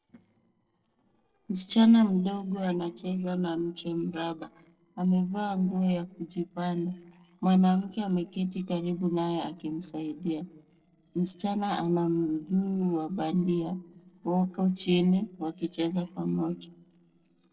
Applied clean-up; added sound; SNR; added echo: neural separator model SepFormer DNS4.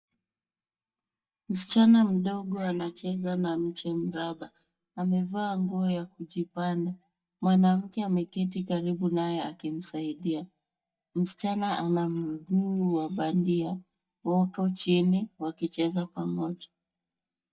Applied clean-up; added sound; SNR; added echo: neural mask model DeepFilterNet 3.